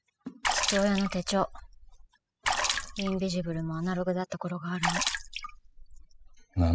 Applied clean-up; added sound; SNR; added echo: classical method spectral subtraction.